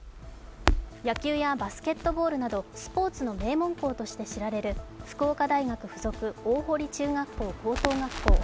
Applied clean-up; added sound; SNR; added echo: none; Crackle; 3 dB; none.